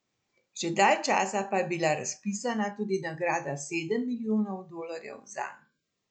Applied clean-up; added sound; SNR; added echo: none; none; none; none.